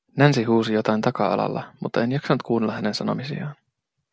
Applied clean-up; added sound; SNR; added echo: none; none; none; none.